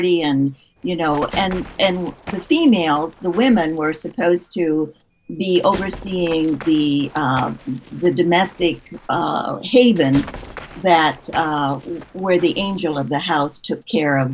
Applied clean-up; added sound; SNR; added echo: none; Run + Squeak / Slam / Human group actions; 19 dB; none.